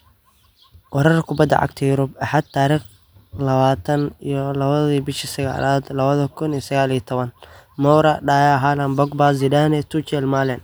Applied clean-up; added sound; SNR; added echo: none; none; none; none.